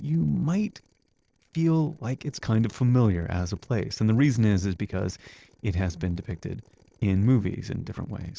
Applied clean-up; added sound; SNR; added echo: neural separator model SepFormer DNS4.